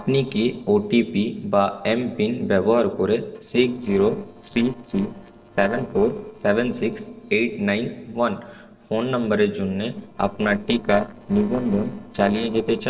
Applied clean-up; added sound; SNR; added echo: neural separator model SepFormer DNS4.